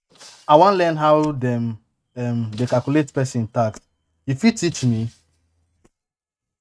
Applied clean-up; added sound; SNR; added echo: neural mask model RNNoise.